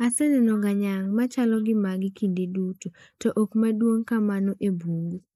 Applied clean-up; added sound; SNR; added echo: neural mask model Resemble Enhance denoiser.